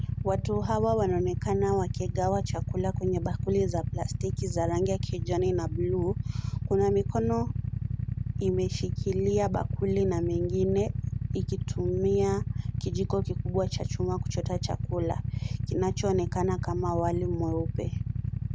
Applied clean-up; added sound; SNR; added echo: none; Idling / Motorcycle; 1 dB; none.